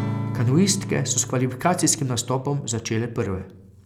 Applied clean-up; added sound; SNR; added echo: none; Acoustic guitar / Strum; 9 dB; none.